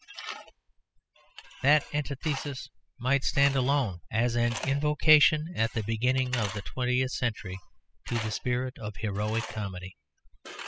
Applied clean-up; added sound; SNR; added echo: classical method spectral subtraction.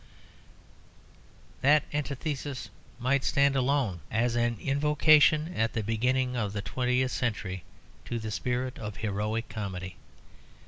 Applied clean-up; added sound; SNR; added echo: none; none; none; none.